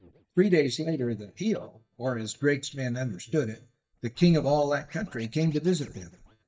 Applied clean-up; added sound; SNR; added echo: neural mask model DeepFilterNet 3.